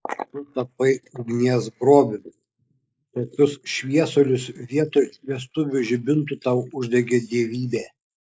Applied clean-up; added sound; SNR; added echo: neural mask model Resemble Enhance denoiser.